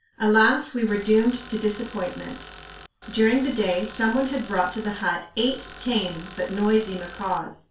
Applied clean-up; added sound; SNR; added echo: none; Tools; 17 dB; reverberation time 0.3 s.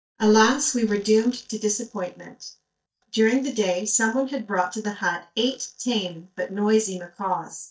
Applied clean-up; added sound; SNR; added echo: neural mask model DeepFilterNet 3.